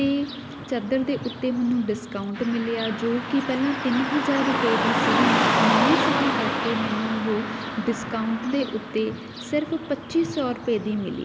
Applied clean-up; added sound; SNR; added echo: none; Car passing by / Traffic noise, roadway noise; 2 dB; none.